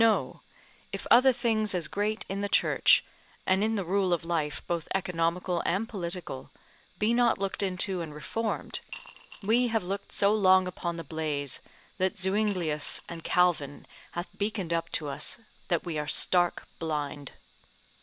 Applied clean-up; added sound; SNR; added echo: none; Coin (dropping) / Glass; 16 dB; none.